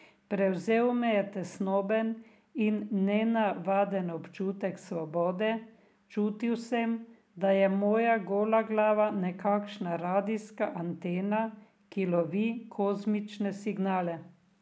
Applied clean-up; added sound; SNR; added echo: none; none; none; none.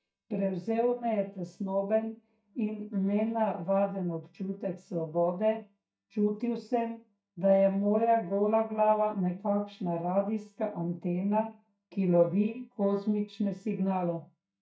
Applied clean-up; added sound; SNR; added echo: neural mask model DeepFilterNet 3.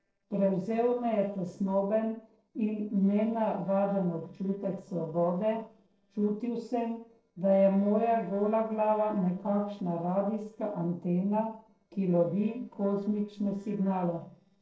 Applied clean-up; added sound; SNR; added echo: neural separator model SepFormer DNS4.